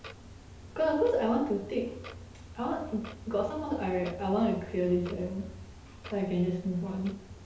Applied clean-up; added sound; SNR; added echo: none; Clock; 15 dB; reverberation time 2.2 s.